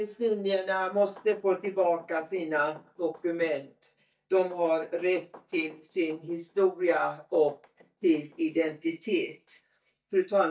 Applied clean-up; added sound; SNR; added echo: neural mask model DeepFilterNet 3.